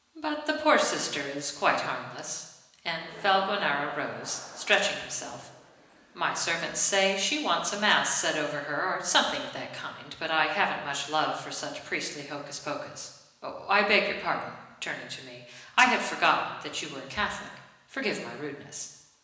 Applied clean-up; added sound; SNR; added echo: none; Crowd; 17 dB; reverberation time 1.0 s.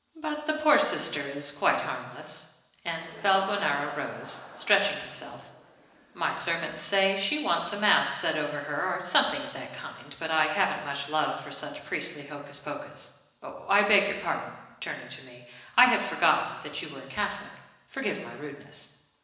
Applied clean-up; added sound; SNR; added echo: neural separator model SepFormer DNS4.